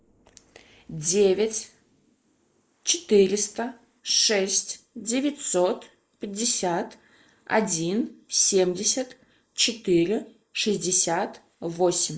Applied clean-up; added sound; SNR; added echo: neural mask model Resemble Enhance denoiser.